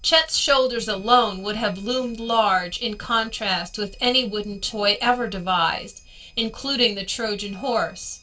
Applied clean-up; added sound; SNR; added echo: neural separator model SepFormer DNS4.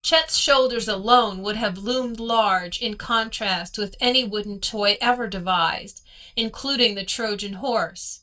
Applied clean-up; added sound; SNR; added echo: neural mask model DeepFilterNet 3.